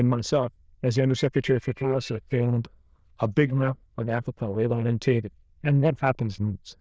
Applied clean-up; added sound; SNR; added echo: neural diffusion model UNIVERSE++.